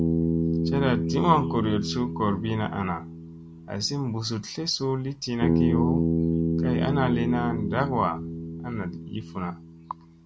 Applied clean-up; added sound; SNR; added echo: none; Bass guitar; -1 dB; none.